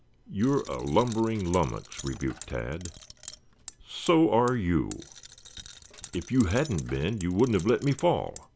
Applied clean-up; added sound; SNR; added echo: none; Hammer + Coin (dropping); 19 dB; none.